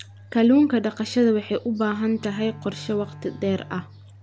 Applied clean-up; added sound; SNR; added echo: none; Bowed string instrument; 18 dB; none.